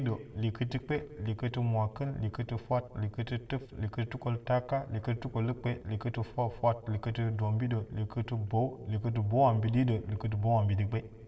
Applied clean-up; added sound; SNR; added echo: none; none; none; reverberation time 0.4 s.